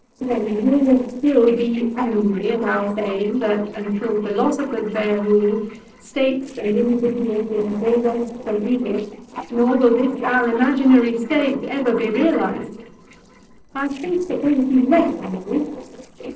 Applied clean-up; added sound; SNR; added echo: neural separator model SepFormer DNS4.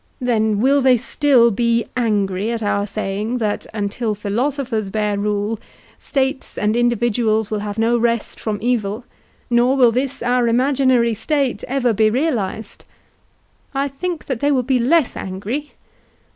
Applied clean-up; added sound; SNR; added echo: none; none; none; none.